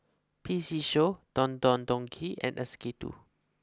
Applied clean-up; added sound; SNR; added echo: none; none; none; none.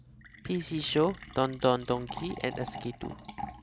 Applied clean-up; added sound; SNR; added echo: none; Fill (with liquid); 12 dB; none.